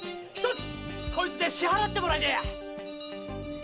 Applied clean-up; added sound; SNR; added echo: none; Bell; 15 dB; none.